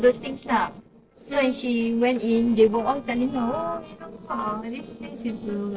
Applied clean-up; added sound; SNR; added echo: neural separator model SepFormer DNS4.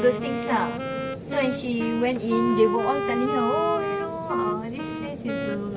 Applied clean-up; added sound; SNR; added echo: none; Wind instrument, woodwind instrument; 3 dB; none.